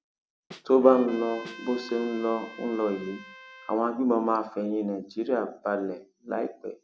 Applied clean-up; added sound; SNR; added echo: none; Trumpet + Snare drum; 18 dB; none.